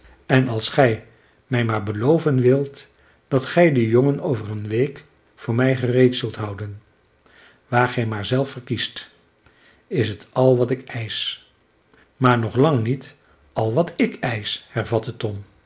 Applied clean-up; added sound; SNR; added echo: none; none; none; none.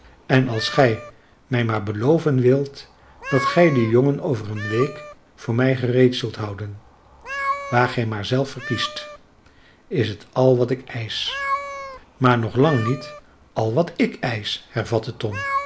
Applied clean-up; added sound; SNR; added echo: none; Meow; 12 dB; none.